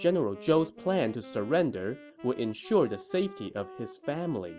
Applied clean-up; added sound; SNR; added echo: none; Wind instrument, woodwind instrument; 17 dB; none.